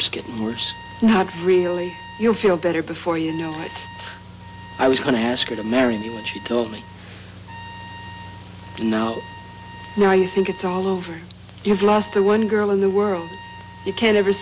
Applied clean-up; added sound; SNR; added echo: none; Trumpet; 19 dB; none.